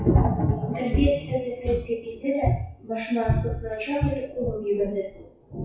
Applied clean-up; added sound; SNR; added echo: classical method WPE with log-MMSE.